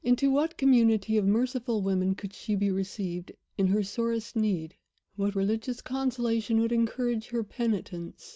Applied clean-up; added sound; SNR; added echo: none; none; none; none.